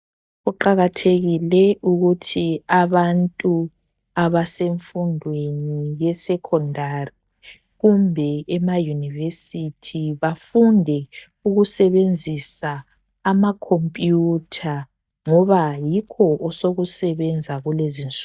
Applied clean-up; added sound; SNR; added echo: neural mask model DeepFilterNet 3.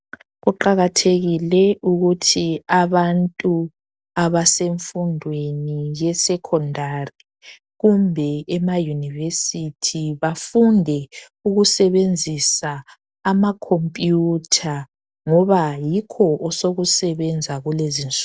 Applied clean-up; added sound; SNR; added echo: none; none; none; none.